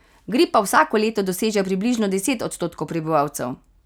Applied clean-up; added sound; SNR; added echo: none; none; none; none.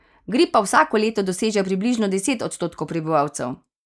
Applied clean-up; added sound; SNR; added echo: neural mask model Resemble Enhance denoiser.